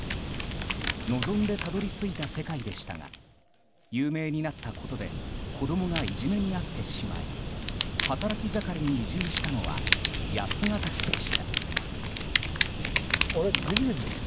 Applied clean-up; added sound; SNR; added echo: none; Fire; -1 dB; none.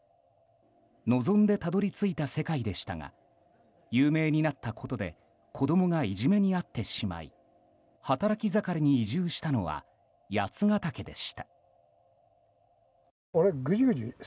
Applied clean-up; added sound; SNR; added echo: none; none; none; none.